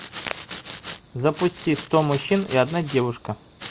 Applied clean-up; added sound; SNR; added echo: none; Domestic sounds, home sounds; 10 dB; none.